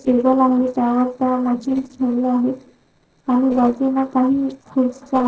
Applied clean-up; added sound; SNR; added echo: neural separator model SepFormer DNS4.